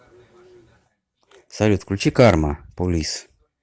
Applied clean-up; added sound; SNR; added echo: none; none; none; none.